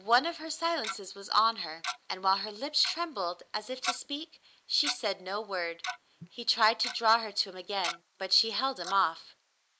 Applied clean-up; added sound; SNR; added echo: neural mask model Resemble Enhance denoiser.